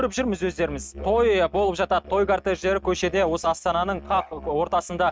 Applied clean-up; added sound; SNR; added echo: neural mask model RNNoise.